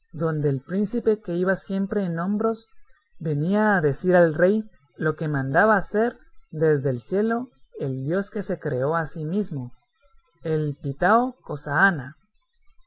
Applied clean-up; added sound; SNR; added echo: none; none; none; none.